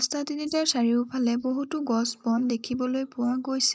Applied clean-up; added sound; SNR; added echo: neural mask model Resemble Enhance denoiser.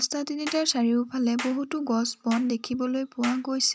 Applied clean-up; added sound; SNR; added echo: neural mask model RNNoise.